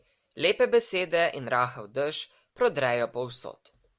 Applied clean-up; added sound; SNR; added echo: none; none; none; none.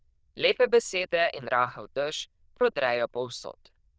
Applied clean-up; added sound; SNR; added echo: neural diffusion model UNIVERSE++.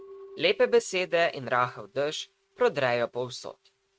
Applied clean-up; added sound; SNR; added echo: neural mask model RNNoise.